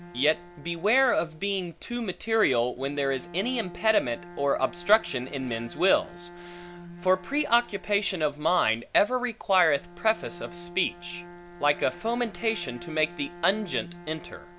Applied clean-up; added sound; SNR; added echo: none; Bowed string instrument; 18 dB; none.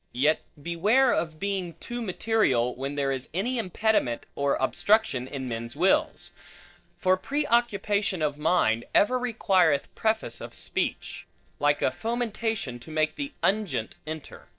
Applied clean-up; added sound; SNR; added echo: neural separator model SepFormer DNS4.